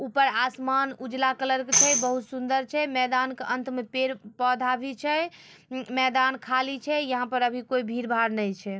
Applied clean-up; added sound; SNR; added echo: none; Tambourine; 1 dB; none.